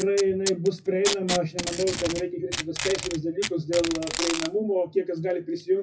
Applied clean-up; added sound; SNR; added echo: classical method WPE with log-MMSE.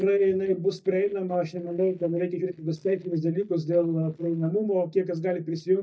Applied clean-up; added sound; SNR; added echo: neural mask model DeepFilterNet 3.